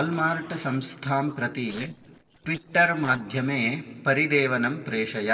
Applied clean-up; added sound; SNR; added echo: neural separator model SepFormer DNS4.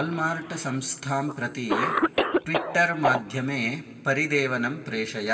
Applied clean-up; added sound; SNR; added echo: none; Cough; 3 dB; reverberation time 2.6 s.